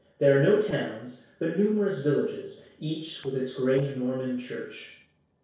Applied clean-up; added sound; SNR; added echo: neural separator model SepFormer DNS4.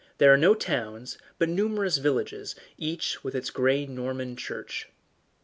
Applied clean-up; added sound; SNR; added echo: none; none; none; none.